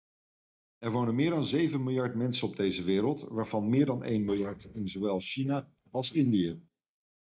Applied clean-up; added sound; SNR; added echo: neural mask model DeepFilterNet 3.